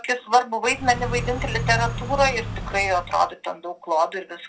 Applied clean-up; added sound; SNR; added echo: none; Car; 6 dB; reverberation time 0.2 s.